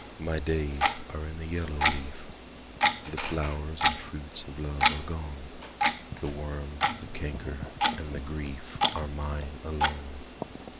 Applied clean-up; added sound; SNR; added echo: none; Clock; -2 dB; none.